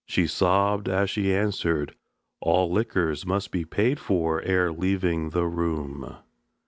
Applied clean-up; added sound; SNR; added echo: none; none; none; none.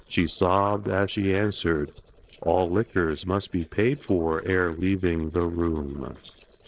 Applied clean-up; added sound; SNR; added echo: neural separator model SepFormer DNS4.